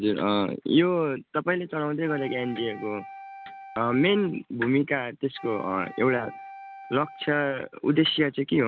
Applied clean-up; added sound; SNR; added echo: none; Wind instrument, woodwind instrument; 18 dB; none.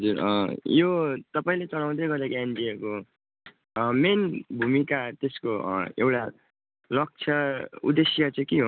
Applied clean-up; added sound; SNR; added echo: none; none; none; none.